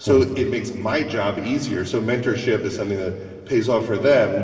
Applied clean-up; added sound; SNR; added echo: none; none; none; reverberation time 2.0 s.